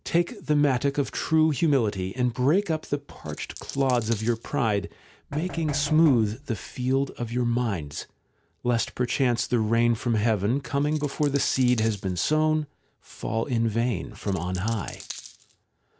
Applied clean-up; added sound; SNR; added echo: none; Knock + Coin (dropping); 15 dB; none.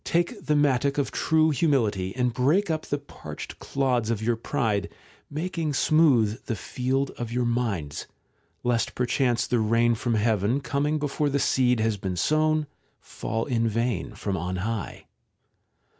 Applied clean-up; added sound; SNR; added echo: none; none; none; none.